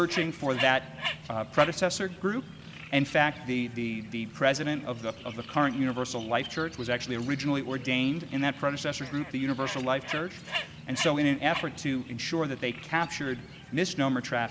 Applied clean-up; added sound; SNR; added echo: none; Bird; 12 dB; none.